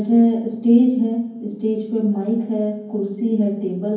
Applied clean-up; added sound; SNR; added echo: none; none; none; reverberation time 0.9 s.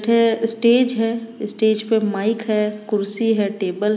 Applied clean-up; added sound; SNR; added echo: none; none; none; none.